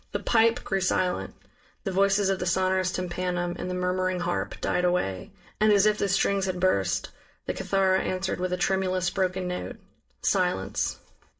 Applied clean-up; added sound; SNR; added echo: none; none; none; reverberation time 0.2 s.